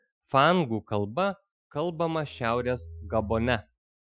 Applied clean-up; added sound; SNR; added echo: classical method Wiener filter.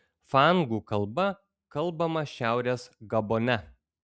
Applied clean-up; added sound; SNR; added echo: none; none; none; none.